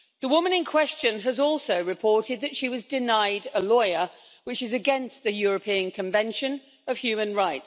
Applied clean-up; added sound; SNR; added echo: none; none; none; none.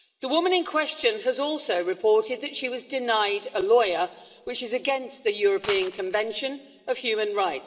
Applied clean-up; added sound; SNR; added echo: none; Coin (dropping); 7 dB; reverberation time 2.2 s.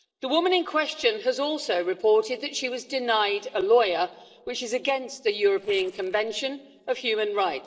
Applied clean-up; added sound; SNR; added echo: neural separator model SepFormer DNS4.